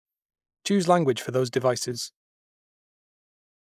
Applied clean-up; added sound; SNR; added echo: neural mask model Resemble Enhance denoiser.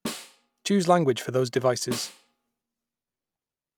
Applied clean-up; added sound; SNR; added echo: none; Snare drum; 14 dB; none.